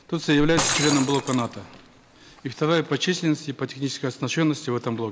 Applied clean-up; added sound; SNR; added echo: none; Shatter; 8 dB; none.